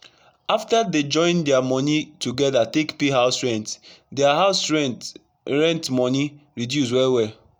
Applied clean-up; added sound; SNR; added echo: none; none; none; none.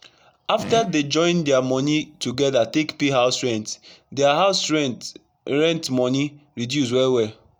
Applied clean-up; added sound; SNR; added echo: none; Fart; 16 dB; none.